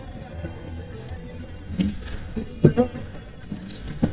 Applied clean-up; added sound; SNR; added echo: neural mask model DeepFilterNet 3.